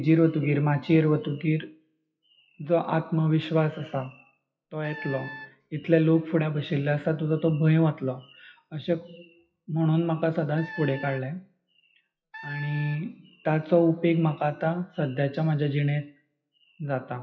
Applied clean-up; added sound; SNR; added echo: classical method WPE with log-MMSE.